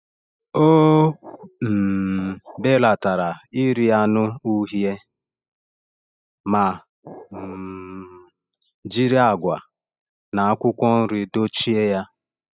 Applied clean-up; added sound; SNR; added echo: classical method spectral subtraction.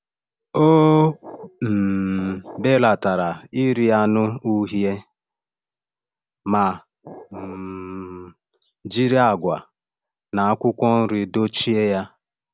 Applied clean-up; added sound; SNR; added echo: none; Glass; 20 dB; none.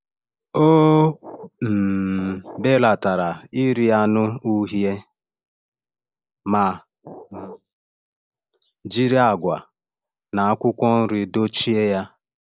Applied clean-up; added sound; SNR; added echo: neural mask model Resemble Enhance denoiser.